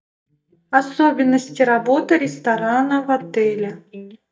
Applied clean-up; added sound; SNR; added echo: neural mask model DeepFilterNet 3.